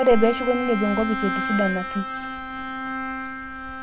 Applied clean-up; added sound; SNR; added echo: none; Bowed string instrument; 5 dB; none.